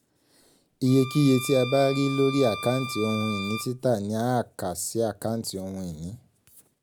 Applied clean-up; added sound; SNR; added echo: none; Bowed string instrument; 11 dB; none.